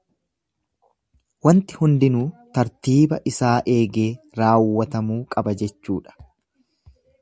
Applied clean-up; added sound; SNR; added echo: none; none; none; none.